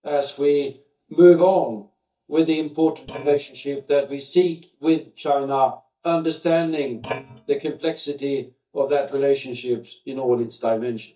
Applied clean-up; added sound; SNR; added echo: neural mask model DeepFilterNet 3.